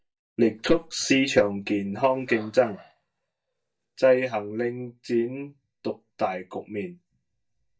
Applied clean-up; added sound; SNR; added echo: neural mask model DeepFilterNet 3.